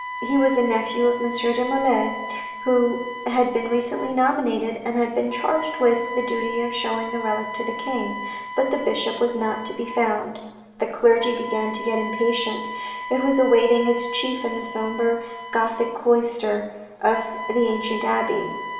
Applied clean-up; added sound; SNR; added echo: none; Wind instrument, woodwind instrument; 10 dB; reverberation time 1.1 s.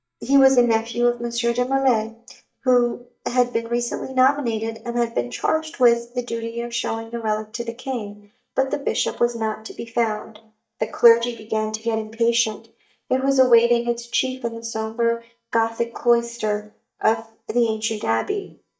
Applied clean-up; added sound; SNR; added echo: neural mask model DeepFilterNet 3.